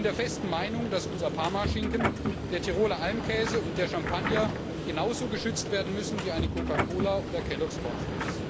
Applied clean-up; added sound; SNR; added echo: none; Subway, metro, underground; 1 dB; none.